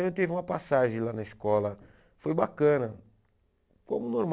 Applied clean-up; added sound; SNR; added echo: none; none; none; none.